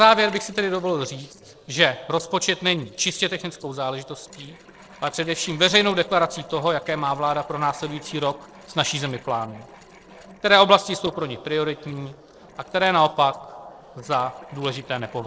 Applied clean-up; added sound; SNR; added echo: neural separator model SepFormer DNS4.